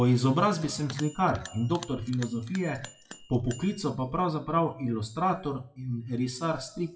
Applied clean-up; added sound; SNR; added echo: classical method WPE with log-MMSE.